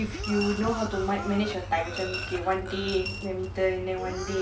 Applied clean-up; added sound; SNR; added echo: none; Cough + Coin (dropping) / Glass; 10 dB; none.